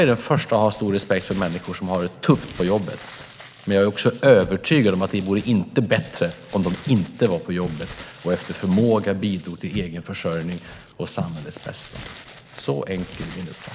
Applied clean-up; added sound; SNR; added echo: none; Crumpling, crinkling; 19 dB; none.